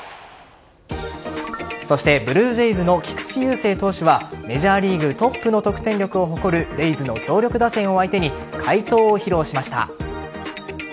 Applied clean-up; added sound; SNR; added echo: none; none; none; none.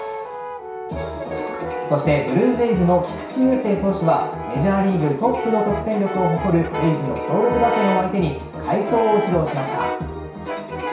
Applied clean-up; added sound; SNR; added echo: none; Brass instrument; 7 dB; reverberation time 0.6 s.